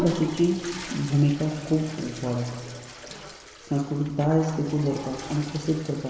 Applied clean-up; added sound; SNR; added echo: none; Toilet flush / Water; 13 dB; reverberation time 2.2 s.